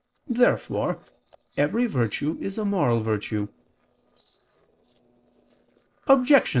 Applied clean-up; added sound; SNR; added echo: neural separator model SepFormer DNS4.